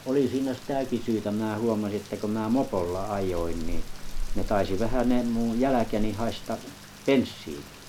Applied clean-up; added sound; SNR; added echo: none; Rain; 5 dB; none.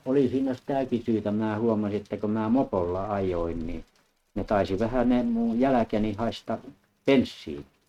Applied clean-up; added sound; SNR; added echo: neural mask model RNNoise.